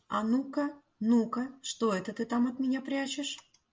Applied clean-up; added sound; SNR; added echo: none; none; none; none.